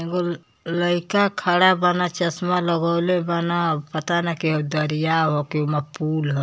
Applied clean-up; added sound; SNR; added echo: none; none; none; none.